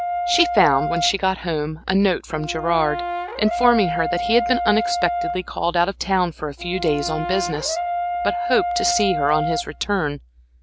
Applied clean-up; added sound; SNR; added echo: none; Brass instrument; 4 dB; none.